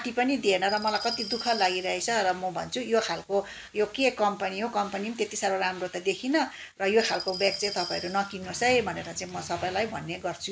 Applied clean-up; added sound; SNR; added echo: none; Glass; 11 dB; none.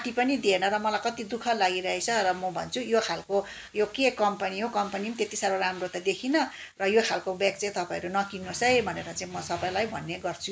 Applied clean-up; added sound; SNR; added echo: none; none; none; none.